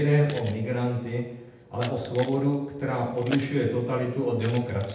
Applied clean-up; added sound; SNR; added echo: none; Keys jangling; 16 dB; reverberation time 0.8 s.